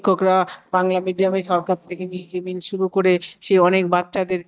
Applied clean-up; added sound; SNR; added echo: neural mask model DeepFilterNet 3.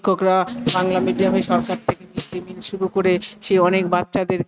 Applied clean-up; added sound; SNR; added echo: neural mask model RNNoise.